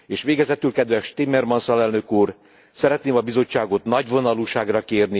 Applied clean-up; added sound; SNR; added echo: none; none; none; none.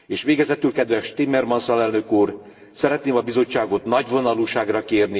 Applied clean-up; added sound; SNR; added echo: none; none; none; reverberation time 1.1 s.